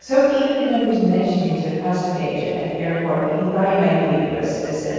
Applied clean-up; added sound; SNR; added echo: neural separator model SepFormer DNS4.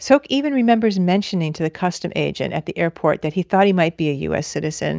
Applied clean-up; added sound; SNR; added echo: none; none; none; none.